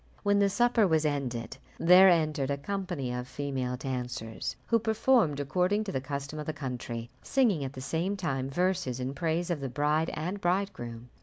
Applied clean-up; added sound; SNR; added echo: none; none; none; none.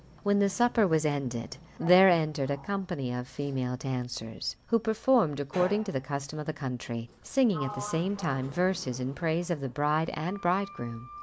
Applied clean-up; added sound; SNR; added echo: none; Sliding door; 18 dB; none.